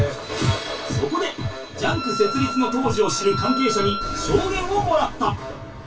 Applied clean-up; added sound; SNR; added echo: none; Wind instrument, woodwind instrument; 7 dB; reverberation time 0.2 s.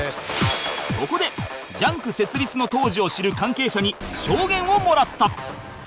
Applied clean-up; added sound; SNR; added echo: none; none; none; none.